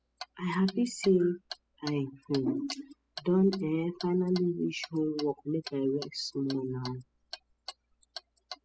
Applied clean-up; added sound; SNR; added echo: classical method spectral subtraction.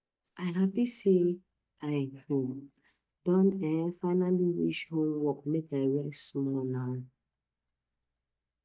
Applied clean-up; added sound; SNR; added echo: neural mask model DeepFilterNet 3.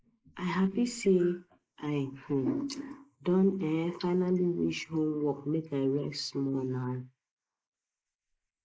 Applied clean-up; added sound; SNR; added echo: neural mask model Resemble Enhance denoiser.